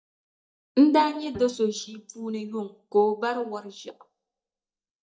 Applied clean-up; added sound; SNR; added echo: neural mask model DeepFilterNet 3.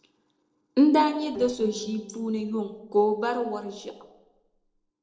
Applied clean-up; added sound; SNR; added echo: neural separator model SepFormer DNS4.